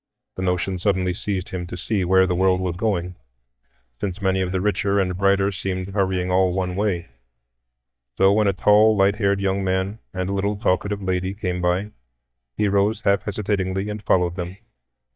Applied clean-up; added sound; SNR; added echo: neural mask model DeepFilterNet 3.